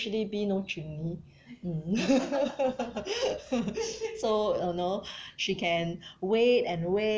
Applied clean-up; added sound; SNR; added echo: none; none; none; none.